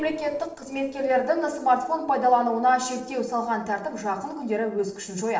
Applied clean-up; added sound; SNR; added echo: neural separator model SepFormer DNS4.